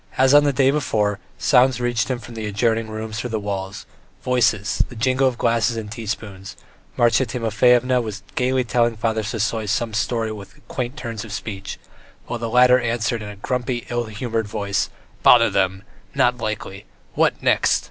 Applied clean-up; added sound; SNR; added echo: none; none; none; none.